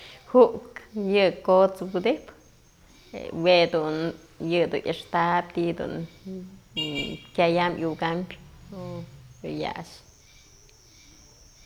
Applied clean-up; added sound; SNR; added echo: none; none; none; none.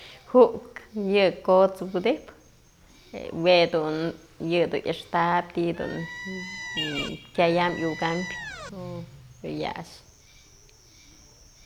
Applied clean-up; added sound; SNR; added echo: none; Squeak; 12 dB; none.